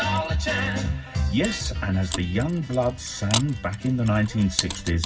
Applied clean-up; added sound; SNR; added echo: none; Mechanisms; 11 dB; reverberation time 0.4 s.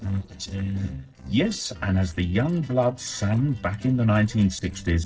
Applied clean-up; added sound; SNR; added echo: neural separator model SepFormer DNS4.